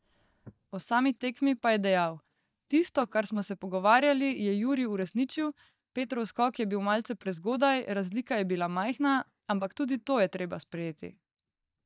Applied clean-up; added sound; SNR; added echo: neural mask model DeepFilterNet 3.